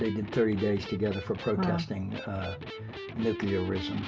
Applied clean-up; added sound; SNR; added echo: none; Electric guitar; 9 dB; reverberation time 0.2 s.